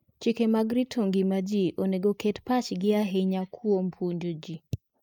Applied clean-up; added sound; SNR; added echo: neural mask model Resemble Enhance denoiser.